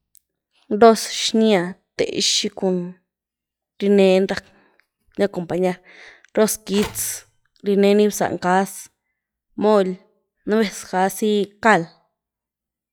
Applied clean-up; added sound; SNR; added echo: classical method log-MMSE.